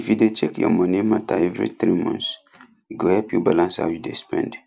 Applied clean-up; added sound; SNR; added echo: none; none; none; none.